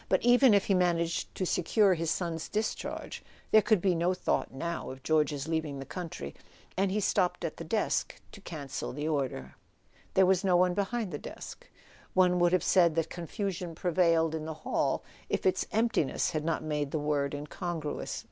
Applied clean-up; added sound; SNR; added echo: none; none; none; none.